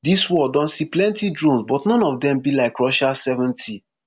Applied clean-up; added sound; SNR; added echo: none; none; none; none.